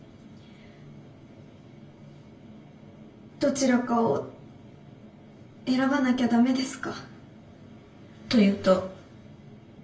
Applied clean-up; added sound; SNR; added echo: none; none; none; reverberation time 0.3 s.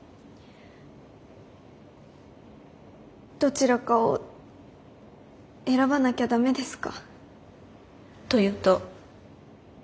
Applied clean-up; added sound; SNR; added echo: none; none; none; none.